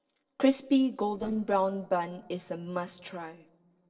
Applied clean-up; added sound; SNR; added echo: neural separator model SepFormer DNS4.